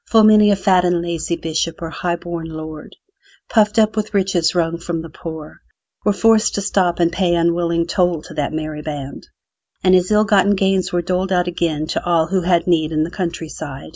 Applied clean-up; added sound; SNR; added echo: none; none; none; none.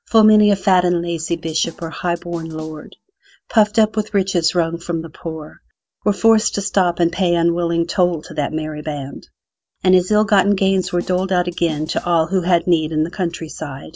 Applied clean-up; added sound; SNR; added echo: neural separator model SepFormer DNS4.